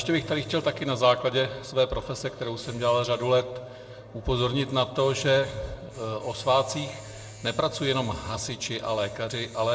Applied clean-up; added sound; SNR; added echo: none; Domestic sounds, home sounds; 19 dB; reverberation time 0.8 s.